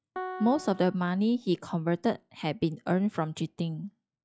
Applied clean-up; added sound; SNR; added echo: classical method log-MMSE.